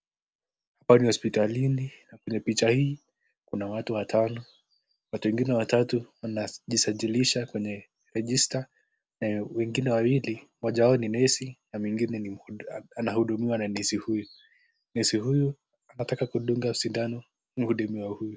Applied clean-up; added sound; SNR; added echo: none; none; none; none.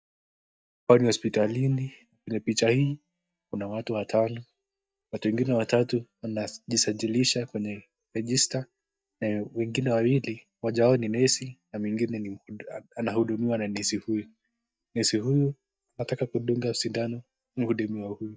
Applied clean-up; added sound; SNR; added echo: neural mask model DeepFilterNet 3.